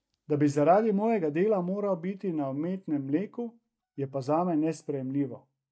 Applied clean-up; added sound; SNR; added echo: neural mask model DeepFilterNet 3.